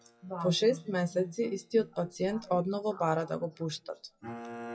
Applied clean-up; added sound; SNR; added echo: classical method WPE with log-MMSE.